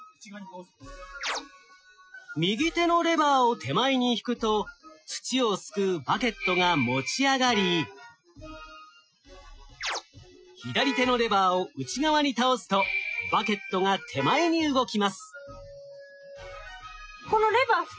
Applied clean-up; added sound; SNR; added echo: classical method Wiener filter.